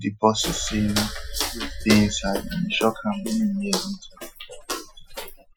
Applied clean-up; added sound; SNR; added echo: classical method Wiener filter.